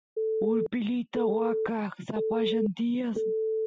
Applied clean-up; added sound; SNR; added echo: classical method spectral subtraction.